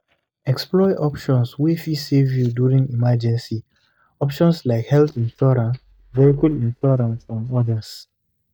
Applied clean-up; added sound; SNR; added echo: neural mask model DeepFilterNet 3.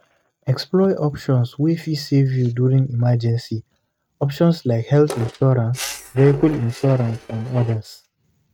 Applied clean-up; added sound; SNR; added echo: neural mask model RNNoise.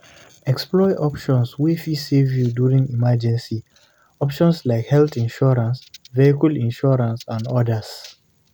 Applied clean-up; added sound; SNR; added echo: none; none; none; none.